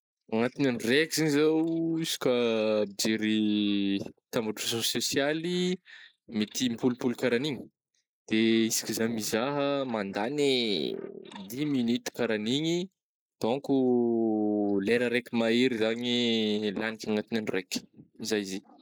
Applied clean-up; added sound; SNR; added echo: neural mask model Resemble Enhance denoiser.